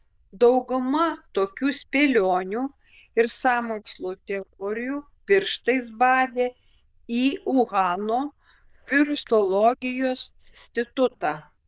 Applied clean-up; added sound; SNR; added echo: neural diffusion model UNIVERSE++.